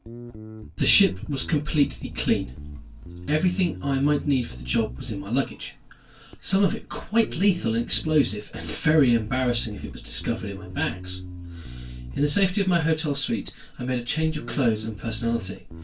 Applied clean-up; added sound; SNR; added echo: none; Bass guitar; 12 dB; reverberation time 0.1 s.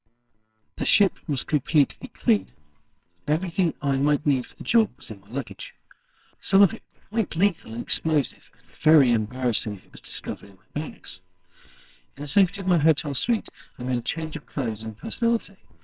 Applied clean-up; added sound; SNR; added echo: neural separator model SepFormer WHAMR!.